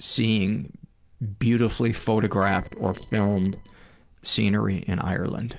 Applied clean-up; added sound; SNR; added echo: neural separator model SepFormer DNS4.